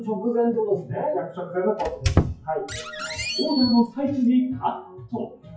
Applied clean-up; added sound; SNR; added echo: classical method WPE with log-MMSE.